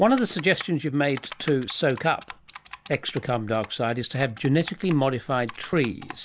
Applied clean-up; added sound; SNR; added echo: none; Typing; 13 dB; none.